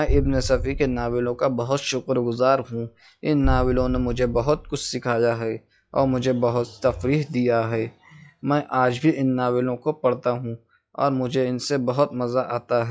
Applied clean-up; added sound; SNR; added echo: classical method log-MMSE.